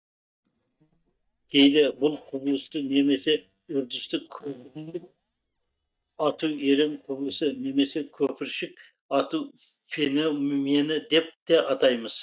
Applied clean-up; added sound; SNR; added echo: neural mask model DeepFilterNet 3.